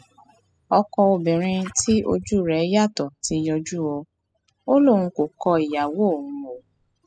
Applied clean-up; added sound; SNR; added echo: classical method spectral subtraction.